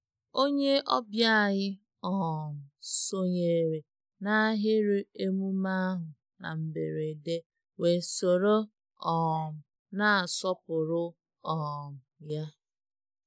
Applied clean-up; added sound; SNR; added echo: neural mask model Resemble Enhance denoiser.